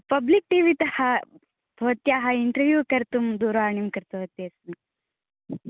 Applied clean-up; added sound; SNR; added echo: none; none; none; none.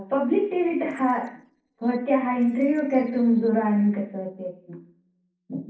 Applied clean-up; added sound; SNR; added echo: neural separator model SepFormer DNS4.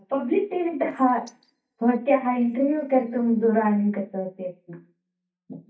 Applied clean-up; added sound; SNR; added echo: neural mask model DeepFilterNet 3.